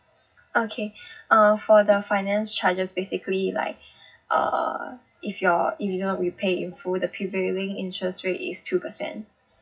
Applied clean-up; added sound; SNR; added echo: classical method WPE with log-MMSE.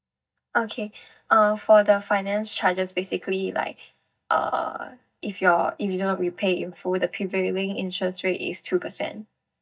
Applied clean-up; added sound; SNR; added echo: neural mask model DeepFilterNet 3.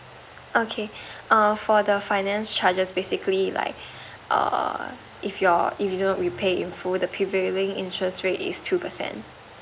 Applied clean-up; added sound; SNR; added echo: none; none; none; none.